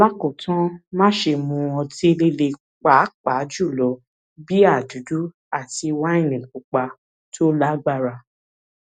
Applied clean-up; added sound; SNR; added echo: none; none; none; none.